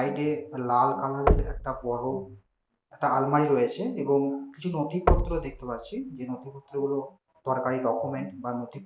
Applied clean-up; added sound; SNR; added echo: none; Knock; 3 dB; none.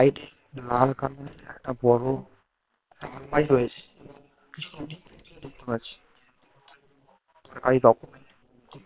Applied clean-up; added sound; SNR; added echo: neural separator model SepFormer WHAM!.